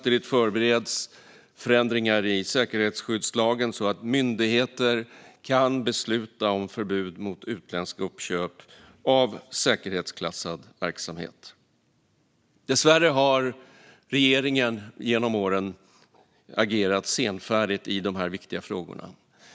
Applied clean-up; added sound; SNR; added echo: none; none; none; none.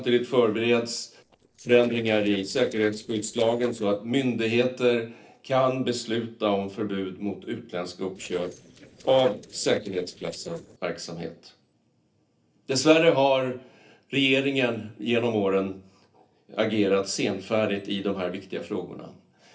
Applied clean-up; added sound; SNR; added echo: neural separator model SepFormer DNS4.